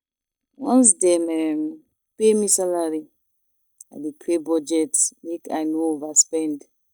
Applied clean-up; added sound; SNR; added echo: neural mask model DeepFilterNet 3.